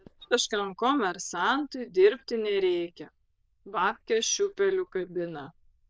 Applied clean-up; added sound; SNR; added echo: neural diffusion model UNIVERSE++.